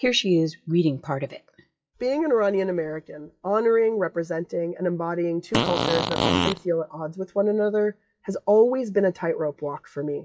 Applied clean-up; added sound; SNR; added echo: classical method WPE with log-MMSE.